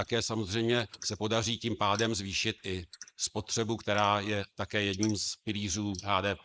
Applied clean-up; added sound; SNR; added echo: neural mask model Resemble Enhance denoiser.